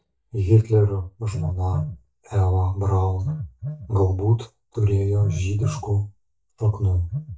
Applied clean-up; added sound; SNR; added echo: neural mask model DeepFilterNet 3.